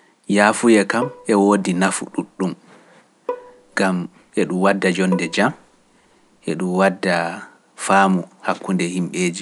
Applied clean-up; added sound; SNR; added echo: none; Bowed string instrument; 15 dB; none.